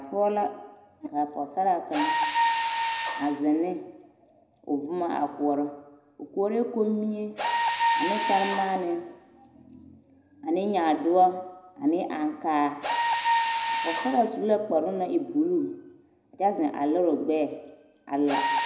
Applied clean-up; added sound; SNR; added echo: none; Mechanisms; 4 dB; reverberation time 0.7 s.